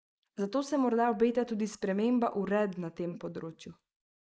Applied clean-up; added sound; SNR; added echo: neural mask model Resemble Enhance denoiser.